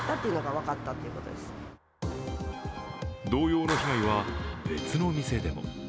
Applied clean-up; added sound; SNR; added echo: none; Clapping; 10 dB; none.